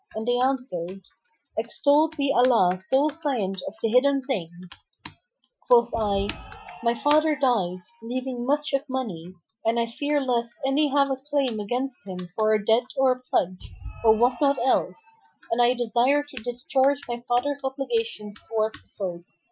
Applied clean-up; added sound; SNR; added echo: classical method Wiener filter.